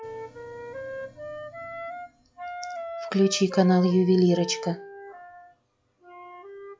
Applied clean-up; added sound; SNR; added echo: classical method log-MMSE.